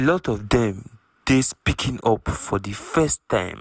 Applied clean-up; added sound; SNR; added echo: none; none; none; none.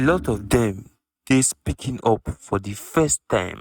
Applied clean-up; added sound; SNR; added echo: neural mask model RNNoise.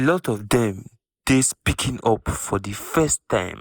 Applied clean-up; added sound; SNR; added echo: neural mask model Resemble Enhance denoiser.